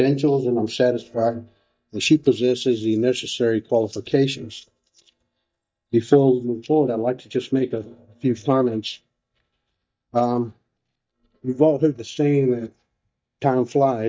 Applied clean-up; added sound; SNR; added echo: neural mask model DeepFilterNet 3.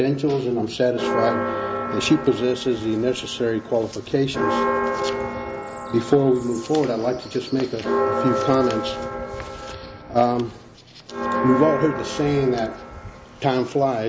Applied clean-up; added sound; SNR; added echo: none; Church bell; 5 dB; none.